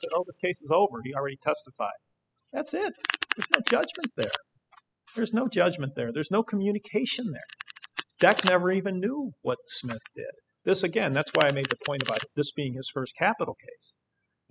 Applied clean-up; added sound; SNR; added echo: classical method spectral subtraction.